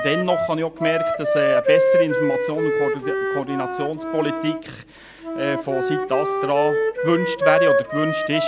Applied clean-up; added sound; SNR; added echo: none; Wind instrument, woodwind instrument; -3 dB; none.